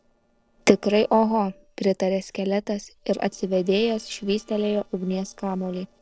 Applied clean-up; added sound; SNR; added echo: neural separator model SepFormer DNS4.